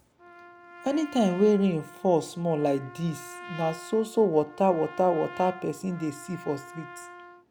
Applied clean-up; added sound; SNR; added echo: none; Trumpet; 17 dB; none.